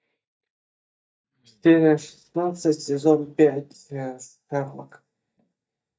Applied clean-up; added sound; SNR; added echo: neural mask model DeepFilterNet 3.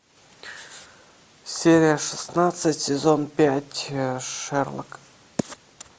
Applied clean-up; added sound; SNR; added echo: none; none; none; none.